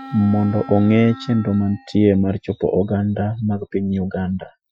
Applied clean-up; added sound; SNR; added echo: classical method Wiener filter.